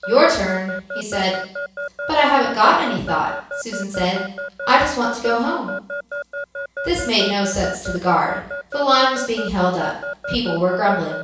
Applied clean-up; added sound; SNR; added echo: none; Alarm / Keyboard (musical); 9 dB; reverberation time 0.7 s.